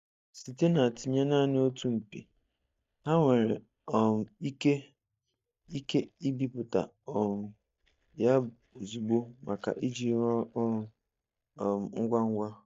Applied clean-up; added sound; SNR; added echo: neural mask model DeepFilterNet 3.